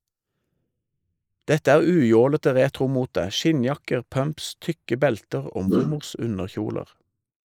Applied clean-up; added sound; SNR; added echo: neural mask model Resemble Enhance denoiser.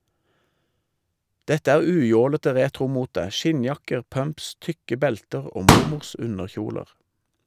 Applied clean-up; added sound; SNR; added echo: none; Explosion; -5 dB; none.